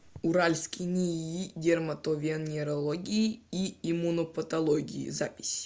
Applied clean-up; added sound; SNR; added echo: none; none; none; none.